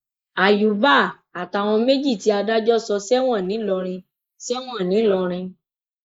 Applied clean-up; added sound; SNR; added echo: neural mask model Resemble Enhance denoiser.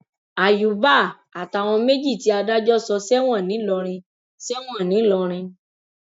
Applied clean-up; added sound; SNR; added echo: none; none; none; none.